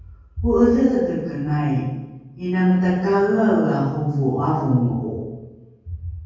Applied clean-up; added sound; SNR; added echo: none; none; none; reverberation time 1.3 s.